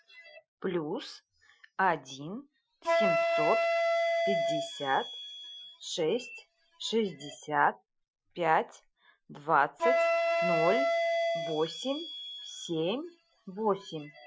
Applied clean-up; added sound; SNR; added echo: classical method Wiener filter.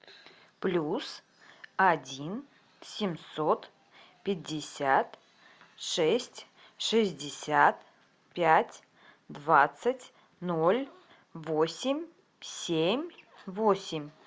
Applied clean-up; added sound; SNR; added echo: none; none; none; none.